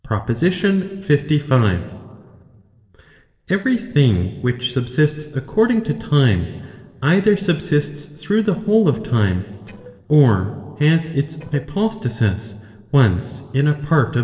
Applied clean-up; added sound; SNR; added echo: neural separator model SepFormer DNS4.